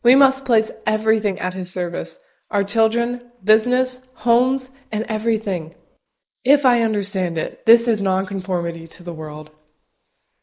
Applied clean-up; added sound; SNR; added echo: neural mask model Resemble Enhance denoiser.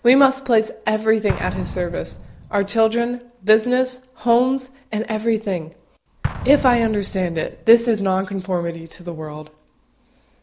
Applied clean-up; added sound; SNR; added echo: none; Explosion; 15 dB; none.